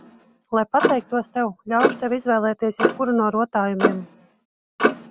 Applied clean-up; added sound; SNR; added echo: none; Clock; 3 dB; none.